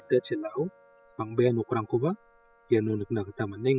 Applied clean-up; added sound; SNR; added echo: classical method spectral subtraction.